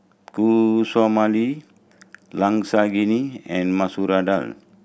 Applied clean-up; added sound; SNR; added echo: none; none; none; none.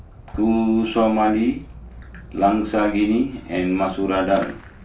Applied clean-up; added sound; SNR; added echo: none; Fireworks; 18 dB; reverberation time 0.2 s.